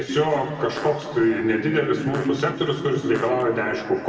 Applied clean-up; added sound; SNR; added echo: none; Fart; 17 dB; reverberation time 2.4 s.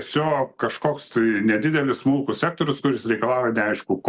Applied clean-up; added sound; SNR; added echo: none; none; none; none.